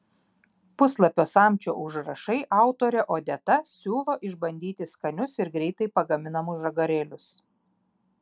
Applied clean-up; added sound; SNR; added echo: none; none; none; none.